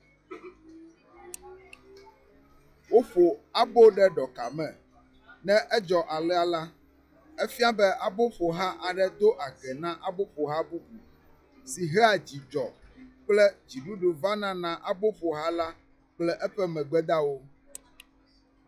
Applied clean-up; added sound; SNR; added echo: classical method log-MMSE.